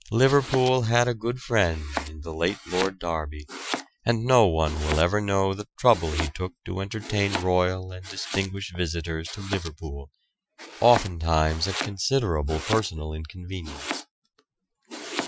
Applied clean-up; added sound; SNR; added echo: classical method Wiener filter.